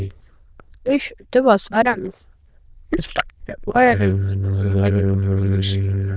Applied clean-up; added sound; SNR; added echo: neural diffusion model UNIVERSE++.